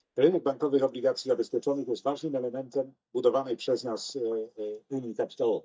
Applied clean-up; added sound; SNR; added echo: neural mask model DeepFilterNet 3.